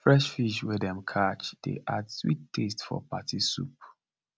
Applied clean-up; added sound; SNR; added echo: none; none; none; none.